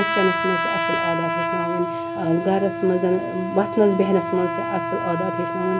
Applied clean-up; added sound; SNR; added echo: none; Trumpet; 2 dB; none.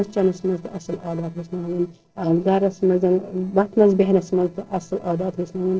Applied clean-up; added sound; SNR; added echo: neural separator model SepFormer DNS4.